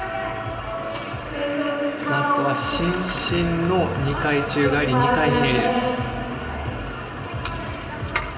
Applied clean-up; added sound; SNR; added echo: none; none; none; reverberation time 1.2 s.